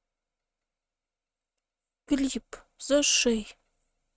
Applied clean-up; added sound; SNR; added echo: neural mask model RNNoise.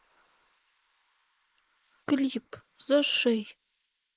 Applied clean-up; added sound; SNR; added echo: neural mask model Resemble Enhance denoiser.